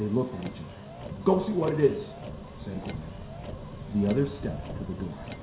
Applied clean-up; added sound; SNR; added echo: none; Motor vehicle (road); 10 dB; reverberation time 0.7 s.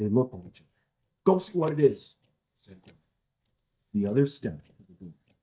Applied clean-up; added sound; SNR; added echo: neural mask model DeepFilterNet 3.